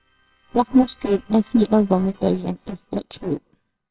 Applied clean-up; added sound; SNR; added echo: neural separator model SepFormer WHAMR!.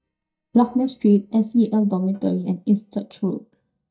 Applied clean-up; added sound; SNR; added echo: neural mask model DeepFilterNet 3.